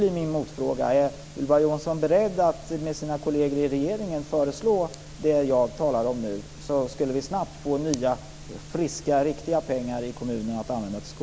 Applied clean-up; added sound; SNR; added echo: none; none; none; none.